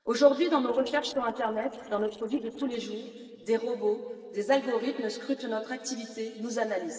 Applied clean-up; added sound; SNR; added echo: neural separator model SepFormer DNS4.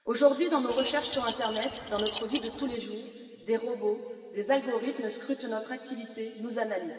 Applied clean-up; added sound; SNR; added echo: none; Keys jangling; 0 dB; reverberation time 2.4 s.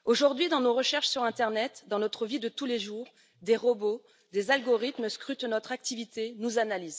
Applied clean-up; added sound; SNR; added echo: none; none; none; none.